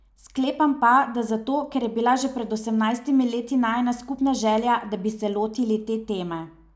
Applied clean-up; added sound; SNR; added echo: none; none; none; none.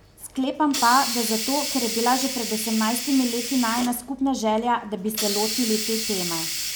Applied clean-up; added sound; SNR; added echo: none; Hiss; 5 dB; none.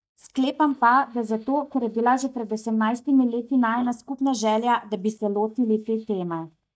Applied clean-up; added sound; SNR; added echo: neural mask model DeepFilterNet 3.